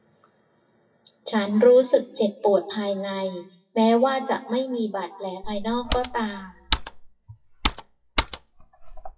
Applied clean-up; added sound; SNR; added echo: classical method WPE with log-MMSE.